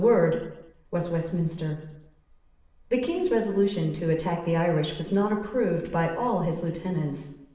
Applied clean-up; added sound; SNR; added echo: none; none; none; reverberation time 0.8 s.